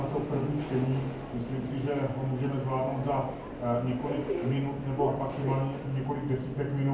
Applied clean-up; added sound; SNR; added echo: none; Subway, metro, underground; 7 dB; reverberation time 0.9 s.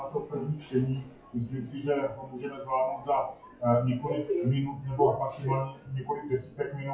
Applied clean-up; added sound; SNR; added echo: classical method WPE with log-MMSE.